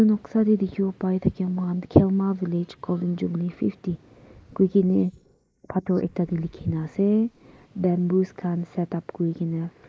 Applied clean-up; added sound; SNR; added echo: neural mask model Resemble Enhance denoiser.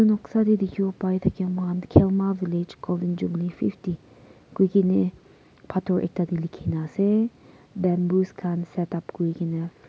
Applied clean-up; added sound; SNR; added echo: none; none; none; none.